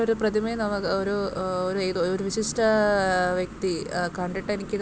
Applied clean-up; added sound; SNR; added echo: none; none; none; none.